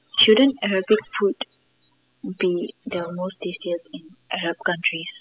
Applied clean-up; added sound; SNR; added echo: classical method spectral subtraction.